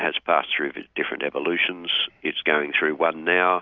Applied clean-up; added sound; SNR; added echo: none; none; none; none.